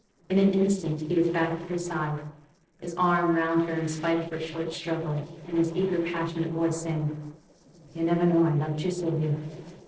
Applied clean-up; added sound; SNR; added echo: neural separator model SepFormer DNS4.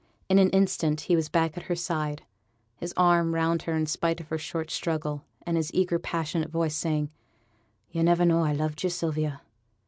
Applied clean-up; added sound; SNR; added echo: none; none; none; none.